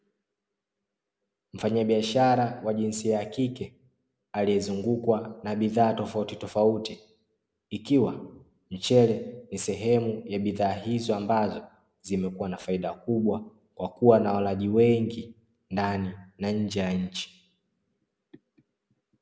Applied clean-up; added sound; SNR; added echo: none; none; none; none.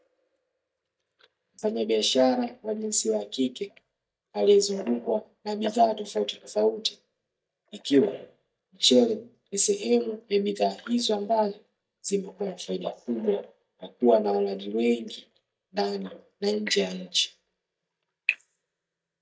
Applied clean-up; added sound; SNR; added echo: neural mask model DeepFilterNet 3.